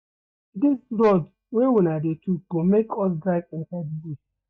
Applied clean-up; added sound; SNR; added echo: neural mask model DeepFilterNet 3.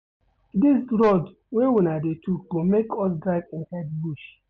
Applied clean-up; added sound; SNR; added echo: none; none; none; none.